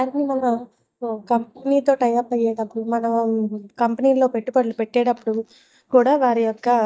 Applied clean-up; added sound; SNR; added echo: neural mask model DeepFilterNet 3.